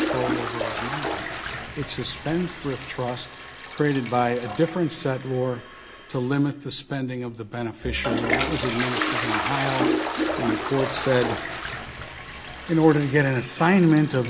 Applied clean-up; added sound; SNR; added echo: none; Toilet flush; 5 dB; none.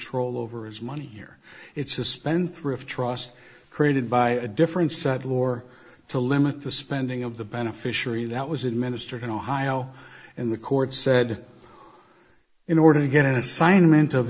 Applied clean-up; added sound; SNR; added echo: none; none; none; none.